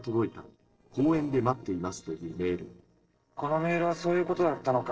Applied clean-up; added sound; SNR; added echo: neural separator model SepFormer DNS4.